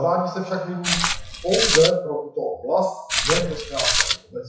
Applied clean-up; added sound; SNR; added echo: classical method WPE with log-MMSE.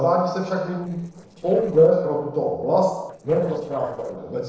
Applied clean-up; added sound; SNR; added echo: neural separator model SepFormer DNS4.